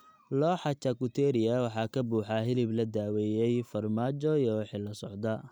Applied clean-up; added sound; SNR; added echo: none; none; none; none.